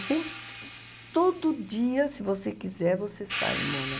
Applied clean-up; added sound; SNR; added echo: none; Hi-hat; 9 dB; none.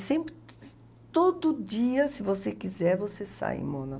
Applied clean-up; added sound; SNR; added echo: none; none; none; none.